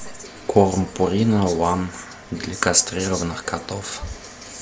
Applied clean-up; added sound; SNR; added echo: none; none; none; none.